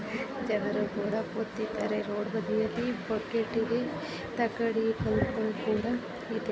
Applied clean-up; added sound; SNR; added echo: none; none; none; none.